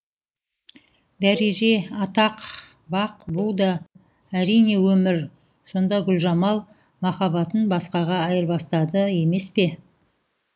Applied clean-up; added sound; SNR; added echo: neural mask model Resemble Enhance denoiser.